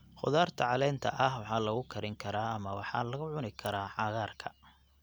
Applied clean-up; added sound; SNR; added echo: none; none; none; none.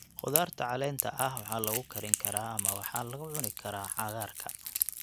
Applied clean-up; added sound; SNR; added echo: none; Crackle; -1 dB; none.